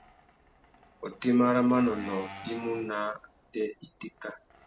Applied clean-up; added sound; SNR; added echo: none; Engine; 18 dB; none.